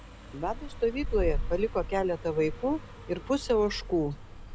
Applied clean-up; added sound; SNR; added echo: none; Car passing by; 6 dB; none.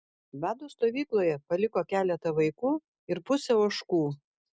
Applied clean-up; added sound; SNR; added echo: none; none; none; none.